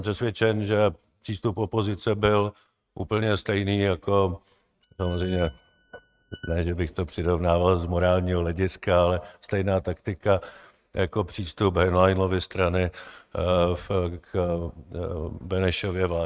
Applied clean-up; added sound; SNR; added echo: neural mask model RNNoise.